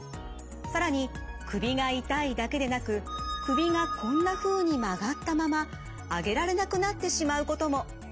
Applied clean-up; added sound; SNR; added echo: none; none; none; none.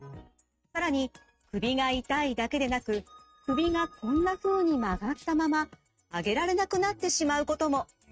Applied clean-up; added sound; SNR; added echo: neural mask model RNNoise.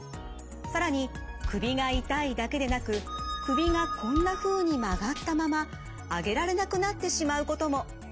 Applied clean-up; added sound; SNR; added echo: none; Bass drum; 8 dB; none.